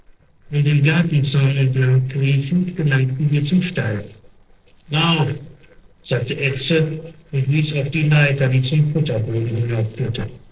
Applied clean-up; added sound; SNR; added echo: neural separator model SepFormer DNS4.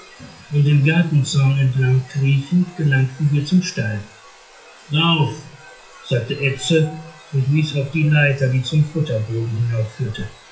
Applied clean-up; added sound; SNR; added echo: classical method WPE with log-MMSE.